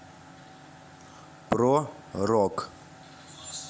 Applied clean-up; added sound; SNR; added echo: none; none; none; none.